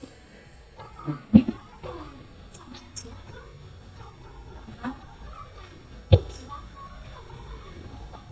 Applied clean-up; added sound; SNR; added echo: neural mask model DeepFilterNet 3.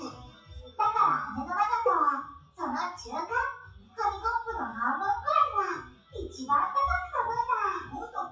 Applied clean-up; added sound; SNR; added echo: classical method WPE with log-MMSE.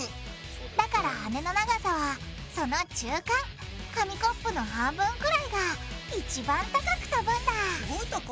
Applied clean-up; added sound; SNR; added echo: none; none; none; none.